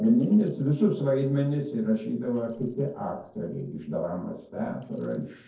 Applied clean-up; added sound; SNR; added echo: neural separator model SepFormer DNS4.